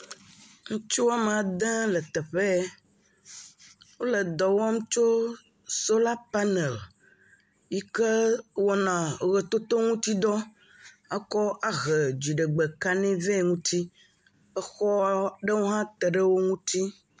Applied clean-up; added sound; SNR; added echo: none; none; none; none.